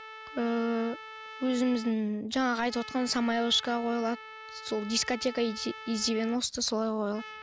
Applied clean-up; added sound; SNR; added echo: none; Trumpet; 15 dB; none.